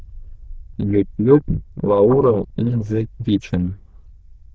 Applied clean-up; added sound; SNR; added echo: neural diffusion model UNIVERSE++.